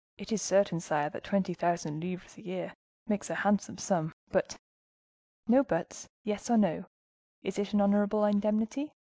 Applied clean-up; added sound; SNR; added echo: none; none; none; none.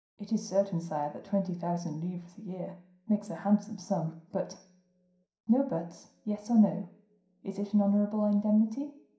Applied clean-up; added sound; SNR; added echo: none; none; none; reverberation time 0.5 s.